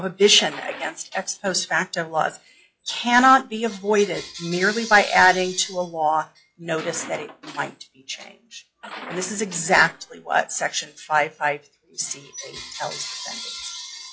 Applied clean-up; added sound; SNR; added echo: classical method log-MMSE.